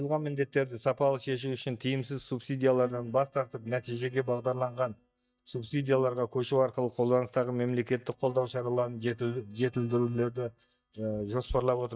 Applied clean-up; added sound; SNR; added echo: neural mask model DeepFilterNet 3.